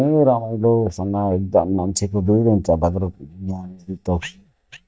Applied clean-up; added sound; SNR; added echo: neural mask model DeepFilterNet 3.